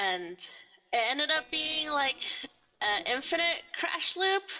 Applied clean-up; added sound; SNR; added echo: neural separator model SepFormer DNS4.